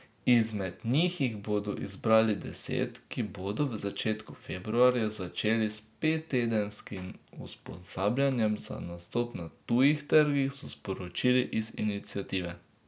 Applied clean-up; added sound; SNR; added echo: none; none; none; none.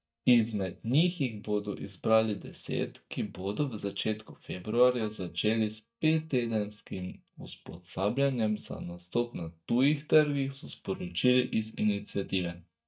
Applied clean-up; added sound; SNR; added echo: neural mask model DeepFilterNet 3.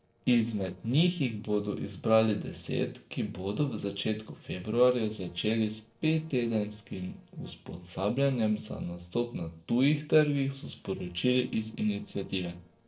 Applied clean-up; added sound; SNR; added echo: neural separator model SepFormer DNS4.